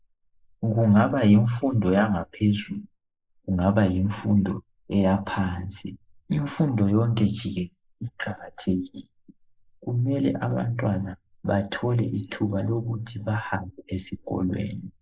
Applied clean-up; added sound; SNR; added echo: neural mask model Resemble Enhance denoiser.